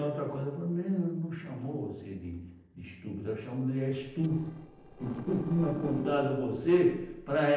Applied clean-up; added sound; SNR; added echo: neural separator model SepFormer DNS4.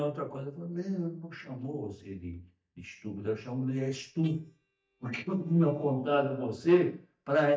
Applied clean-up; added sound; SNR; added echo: neural mask model DeepFilterNet 3.